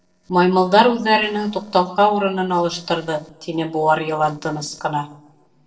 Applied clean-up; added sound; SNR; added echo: neural separator model SepFormer DNS4.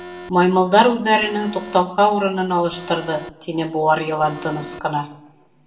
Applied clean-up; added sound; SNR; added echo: none; Alarm; 19 dB; reverberation time 0.5 s.